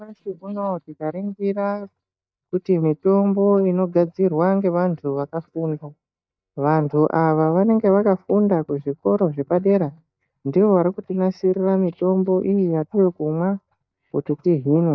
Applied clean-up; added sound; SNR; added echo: neural mask model DeepFilterNet 3.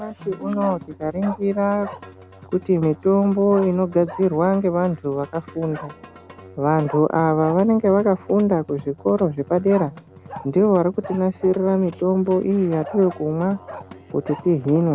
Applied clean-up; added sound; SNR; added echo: none; Musical instrument + Bark; 18 dB; none.